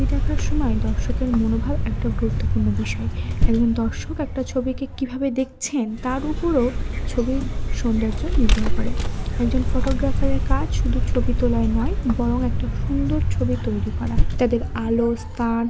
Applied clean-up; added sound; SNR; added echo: none; Vehicle; -3 dB; none.